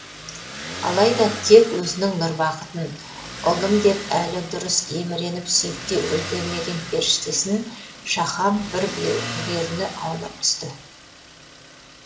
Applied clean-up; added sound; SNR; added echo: none; Motor vehicle (road); 11 dB; reverberation time 0.6 s.